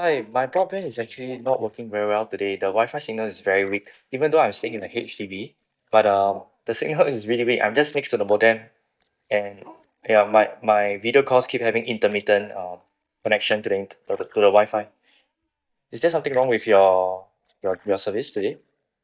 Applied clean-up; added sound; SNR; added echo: neural mask model DeepFilterNet 3.